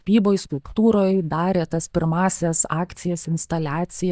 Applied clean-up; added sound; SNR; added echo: neural mask model DeepFilterNet 3.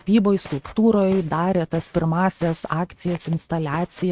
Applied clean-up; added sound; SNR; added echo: neural mask model RNNoise.